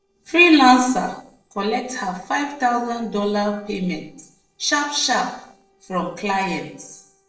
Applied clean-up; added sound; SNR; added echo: neural separator model SepFormer DNS4.